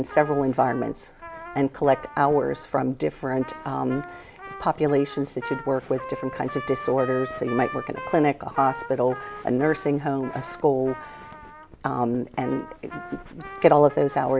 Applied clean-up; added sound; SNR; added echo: none; Trumpet; 15 dB; none.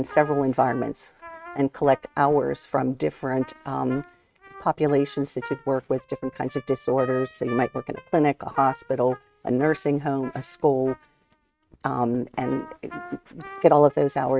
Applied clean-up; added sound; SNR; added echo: neural mask model RNNoise.